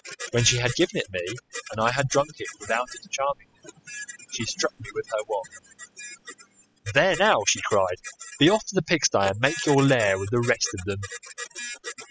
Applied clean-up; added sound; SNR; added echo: classical method spectral subtraction.